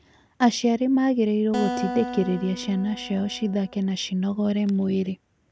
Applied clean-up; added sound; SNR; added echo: none; Acoustic guitar; 11 dB; none.